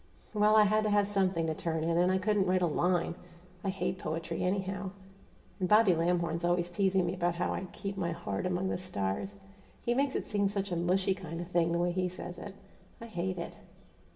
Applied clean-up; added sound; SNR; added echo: none; none; none; reverberation time 1.4 s.